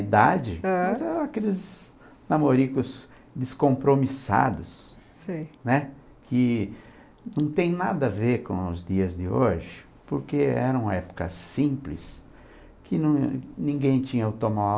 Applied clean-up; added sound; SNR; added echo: none; none; none; none.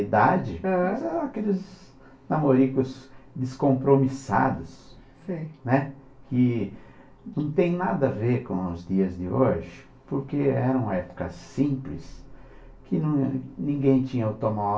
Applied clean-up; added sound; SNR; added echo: none; none; none; reverberation time 0.2 s.